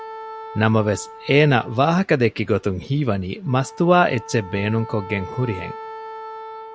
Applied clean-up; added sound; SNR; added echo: none; Wind instrument, woodwind instrument; 16 dB; none.